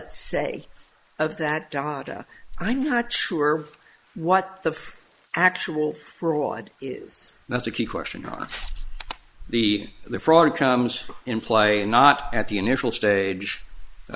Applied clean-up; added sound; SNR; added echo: neural mask model Resemble Enhance denoiser.